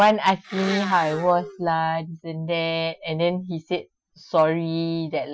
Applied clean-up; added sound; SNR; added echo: classical method Wiener filter.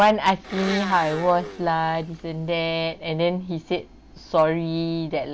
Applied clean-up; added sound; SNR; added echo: none; Domestic sounds, home sounds; 13 dB; none.